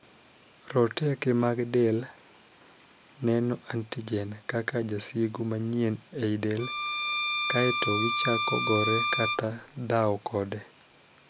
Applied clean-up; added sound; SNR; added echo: none; Bowed string instrument; 2 dB; none.